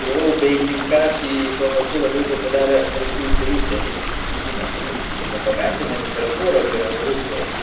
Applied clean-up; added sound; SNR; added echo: none; Stream; 2 dB; reverberation time 0.7 s.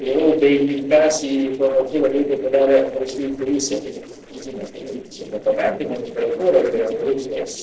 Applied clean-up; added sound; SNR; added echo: neural separator model SepFormer DNS4.